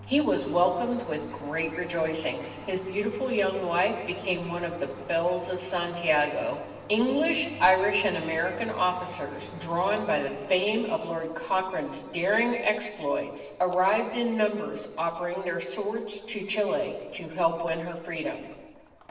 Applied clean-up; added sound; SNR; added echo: none; Domestic sounds, home sounds; 19 dB; reverberation time 1.4 s.